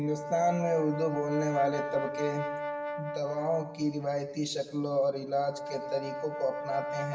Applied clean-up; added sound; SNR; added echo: none; Brass instrument; 6 dB; reverberation time 0.9 s.